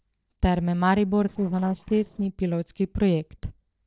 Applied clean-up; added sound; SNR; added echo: neural separator model SepFormer DNS4.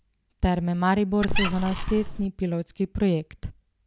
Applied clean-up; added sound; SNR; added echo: none; Squeak; 1 dB; none.